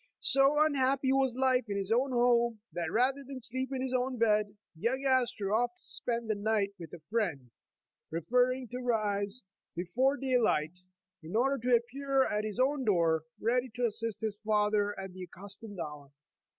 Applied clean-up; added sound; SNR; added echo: none; none; none; none.